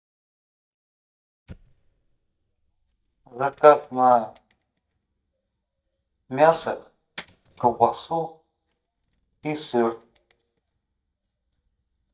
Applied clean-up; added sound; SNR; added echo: neural mask model DeepFilterNet 3.